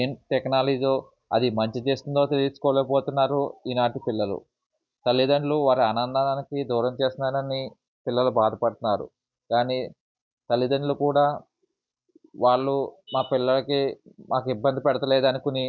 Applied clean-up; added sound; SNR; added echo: none; none; none; none.